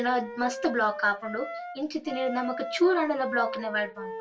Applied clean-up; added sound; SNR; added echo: none; Wind instrument, woodwind instrument; 10 dB; reverberation time 0.2 s.